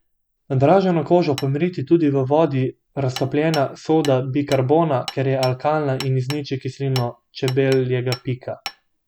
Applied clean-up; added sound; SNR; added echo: none; Hammer; 18 dB; none.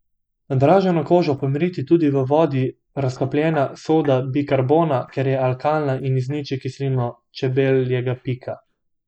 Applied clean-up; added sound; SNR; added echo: neural mask model Resemble Enhance denoiser.